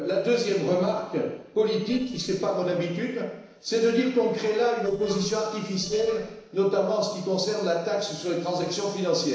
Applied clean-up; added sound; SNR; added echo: neural separator model SepFormer DNS4.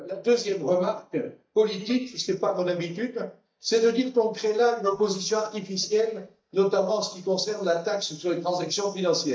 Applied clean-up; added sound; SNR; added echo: neural mask model DeepFilterNet 3.